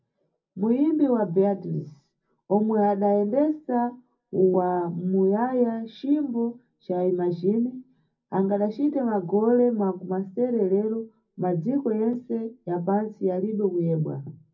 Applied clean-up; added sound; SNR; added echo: none; none; none; reverberation time 0.4 s.